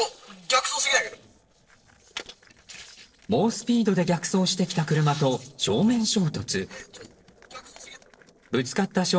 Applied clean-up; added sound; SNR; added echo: neural separator model SepFormer DNS4.